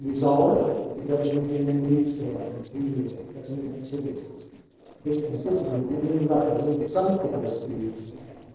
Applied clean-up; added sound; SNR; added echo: neural separator model SepFormer DNS4.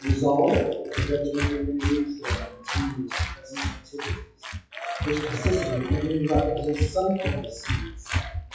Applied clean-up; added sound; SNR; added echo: classical method WPE with log-MMSE.